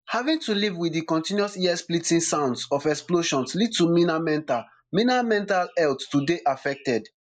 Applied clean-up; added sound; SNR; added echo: neural mask model Resemble Enhance denoiser.